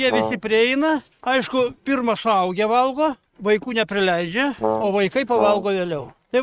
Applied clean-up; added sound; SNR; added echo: neural mask model RNNoise.